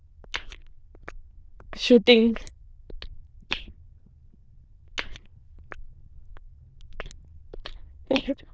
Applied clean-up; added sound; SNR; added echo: neural diffusion model UNIVERSE++.